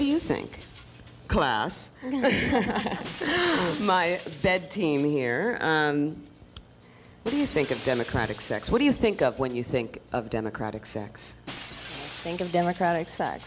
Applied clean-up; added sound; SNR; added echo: none; Shatter; 19 dB; none.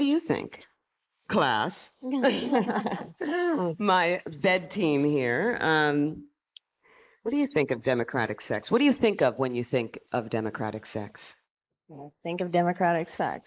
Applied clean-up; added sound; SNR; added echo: neural mask model Resemble Enhance denoiser.